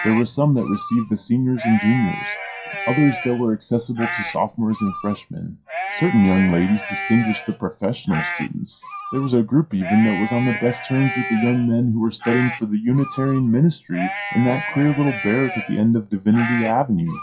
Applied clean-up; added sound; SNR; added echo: classical method WPE with log-MMSE.